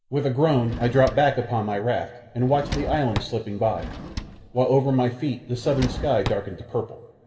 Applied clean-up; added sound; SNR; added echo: none; Drawer open or close; 11 dB; reverberation time 2.7 s.